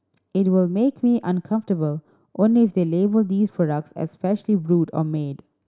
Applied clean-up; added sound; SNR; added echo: none; none; none; none.